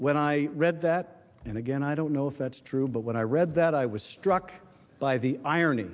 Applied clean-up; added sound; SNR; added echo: none; none; none; none.